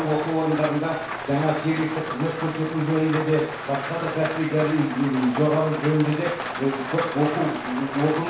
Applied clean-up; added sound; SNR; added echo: none; Rain; 8 dB; reverberation time 0.6 s.